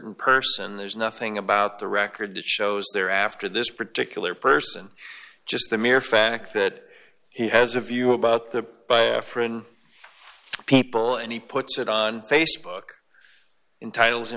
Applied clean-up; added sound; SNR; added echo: none; none; none; none.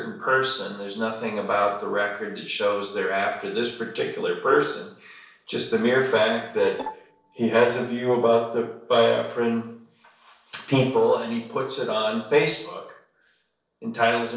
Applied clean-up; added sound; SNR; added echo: neural separator model SepFormer DNS4.